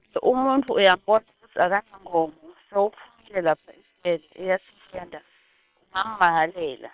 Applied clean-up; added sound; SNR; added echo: neural separator model SepFormer WHAM!.